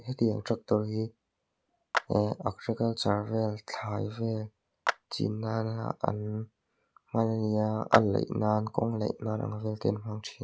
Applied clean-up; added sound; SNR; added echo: none; Clapping; 8 dB; none.